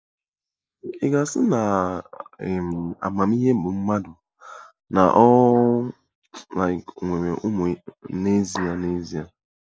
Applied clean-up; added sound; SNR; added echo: neural mask model Resemble Enhance denoiser.